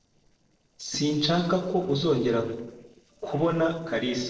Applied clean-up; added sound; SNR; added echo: neural separator model SepFormer DNS4.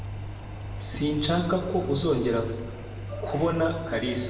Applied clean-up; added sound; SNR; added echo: none; Engine; 8 dB; reverberation time 1.2 s.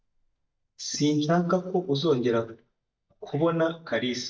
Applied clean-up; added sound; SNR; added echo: neural mask model DeepFilterNet 3.